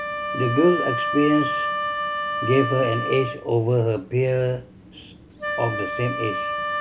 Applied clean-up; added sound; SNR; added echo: none; Wind instrument, woodwind instrument; 4 dB; none.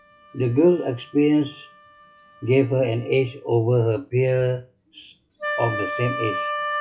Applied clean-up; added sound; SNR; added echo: classical method log-MMSE.